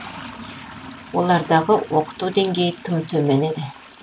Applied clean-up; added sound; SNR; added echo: none; Toilet flush; 17 dB; none.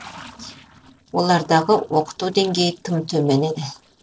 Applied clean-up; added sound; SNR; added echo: neural separator model SepFormer DNS4.